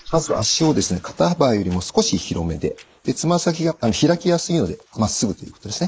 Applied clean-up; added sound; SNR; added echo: neural mask model Resemble Enhance denoiser.